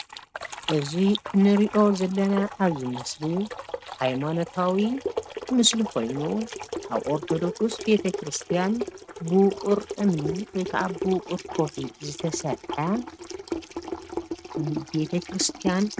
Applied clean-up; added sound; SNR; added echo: neural mask model RNNoise.